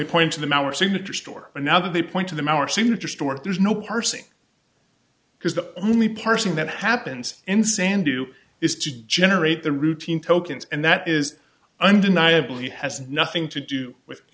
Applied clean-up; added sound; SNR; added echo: none; none; none; none.